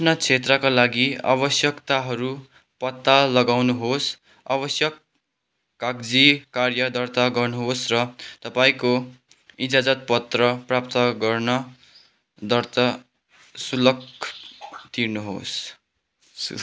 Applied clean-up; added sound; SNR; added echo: none; none; none; none.